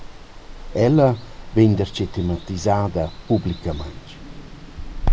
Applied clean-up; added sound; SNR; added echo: none; Water; 7 dB; none.